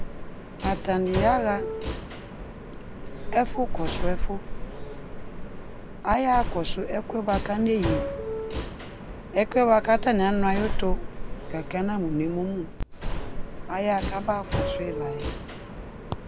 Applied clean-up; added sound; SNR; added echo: none; Subway, metro, underground; 2 dB; none.